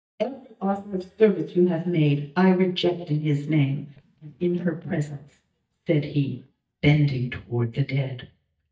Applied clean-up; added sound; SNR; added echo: neural mask model DeepFilterNet 3.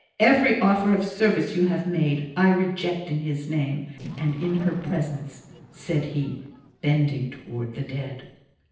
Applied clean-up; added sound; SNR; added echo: neural separator model SepFormer DNS4.